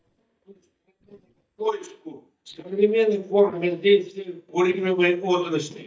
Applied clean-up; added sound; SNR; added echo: neural mask model DeepFilterNet 3.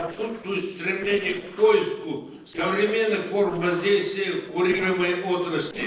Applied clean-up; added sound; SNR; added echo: neural separator model SepFormer DNS4.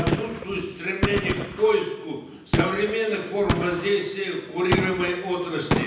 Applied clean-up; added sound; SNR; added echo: none; Gunshot, gunfire; 3 dB; reverberation time 0.9 s.